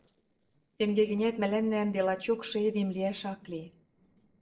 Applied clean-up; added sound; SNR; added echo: neural separator model SepFormer DNS4.